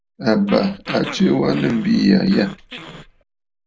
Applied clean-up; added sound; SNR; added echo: none; Growling; 15 dB; none.